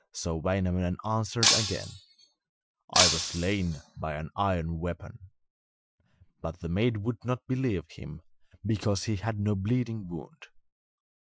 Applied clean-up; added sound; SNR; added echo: classical method Wiener filter.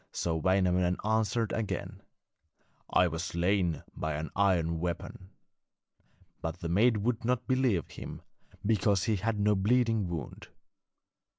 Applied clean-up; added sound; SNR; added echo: none; none; none; none.